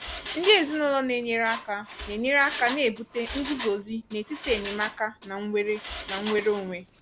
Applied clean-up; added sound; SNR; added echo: none; Mechanisms; 12 dB; none.